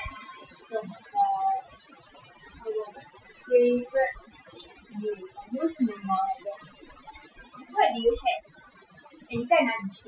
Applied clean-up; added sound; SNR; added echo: classical method Wiener filter.